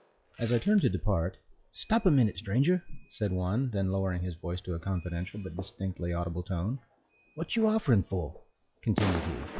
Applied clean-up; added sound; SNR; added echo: classical method log-MMSE.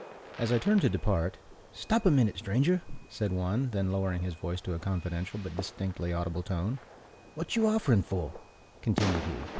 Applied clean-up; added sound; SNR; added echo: none; Fireworks; 14 dB; none.